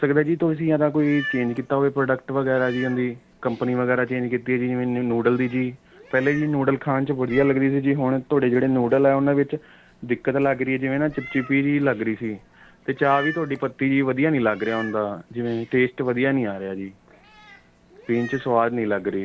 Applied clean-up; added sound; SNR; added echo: none; Meow; 19 dB; none.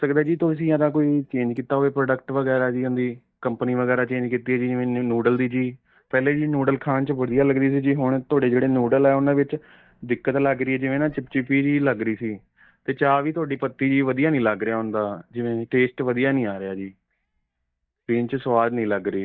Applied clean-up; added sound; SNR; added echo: neural mask model DeepFilterNet 3.